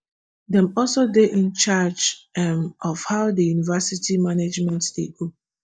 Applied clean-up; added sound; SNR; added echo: neural mask model DeepFilterNet 3.